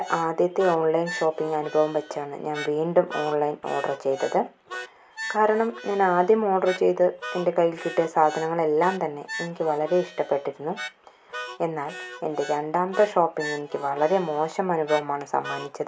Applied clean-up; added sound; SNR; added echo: none; Harmonica; 14 dB; none.